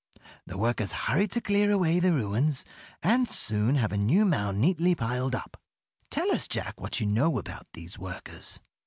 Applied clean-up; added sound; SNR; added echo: none; none; none; none.